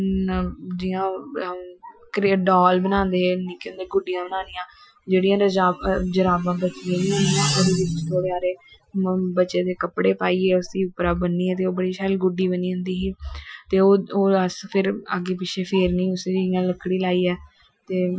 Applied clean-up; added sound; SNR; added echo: classical method Wiener filter.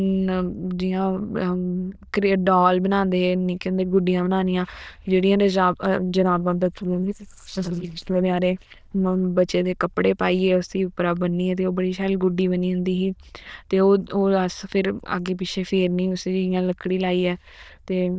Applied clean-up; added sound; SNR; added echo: neural diffusion model UNIVERSE++.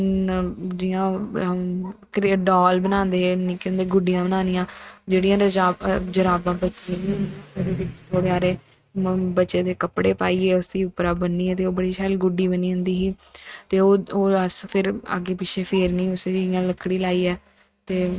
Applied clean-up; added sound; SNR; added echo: neural mask model RNNoise.